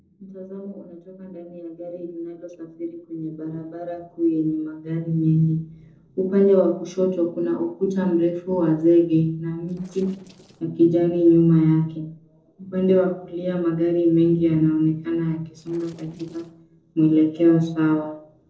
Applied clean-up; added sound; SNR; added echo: neural separator model SepFormer DNS4.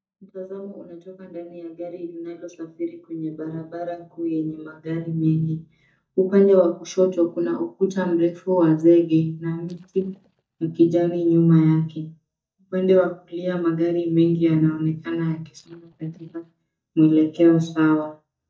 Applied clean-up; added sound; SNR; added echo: neural mask model DeepFilterNet 3.